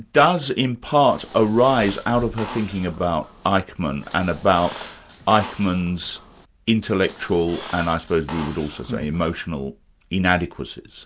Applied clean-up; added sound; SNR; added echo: none; Squeak; 16 dB; none.